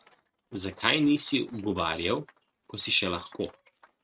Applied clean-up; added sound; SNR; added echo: neural mask model RNNoise.